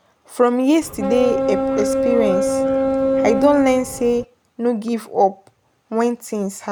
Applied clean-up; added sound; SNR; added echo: none; Boat, Water vehicle; 0 dB; none.